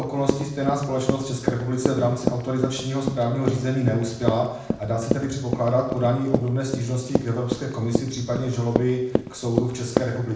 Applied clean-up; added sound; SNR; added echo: none; Run; 4 dB; reverberation time 0.8 s.